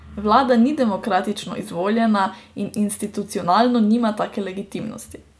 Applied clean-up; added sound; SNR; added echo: none; none; none; none.